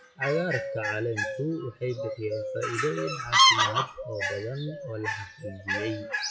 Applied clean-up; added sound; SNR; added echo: classical method WPE with log-MMSE.